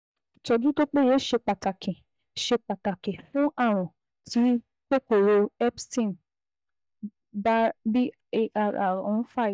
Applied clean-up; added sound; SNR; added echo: neural mask model DeepFilterNet 3.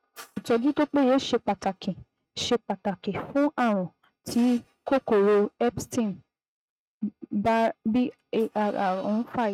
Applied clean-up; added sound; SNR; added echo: neural mask model RNNoise.